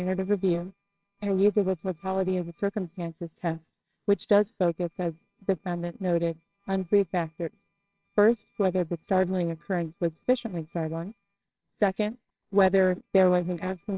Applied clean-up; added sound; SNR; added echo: neural separator model SepFormer WHAMR!.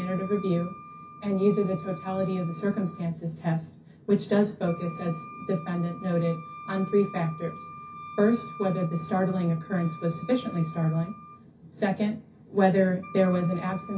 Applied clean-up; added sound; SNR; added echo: none; Wind instrument, woodwind instrument; 17 dB; reverberation time 0.3 s.